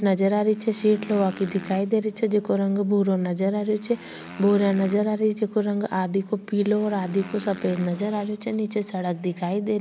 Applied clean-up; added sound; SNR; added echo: none; Motorcycle; 20 dB; none.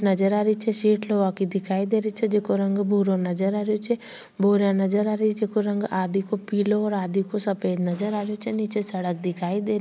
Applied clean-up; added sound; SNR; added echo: none; none; none; none.